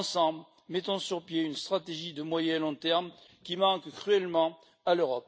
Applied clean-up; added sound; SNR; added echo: none; none; none; none.